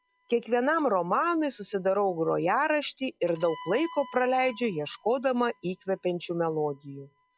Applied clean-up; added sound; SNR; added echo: classical method log-MMSE.